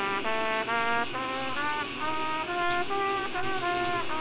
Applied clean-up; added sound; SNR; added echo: none; Trumpet; -3 dB; reverberation time 0.2 s.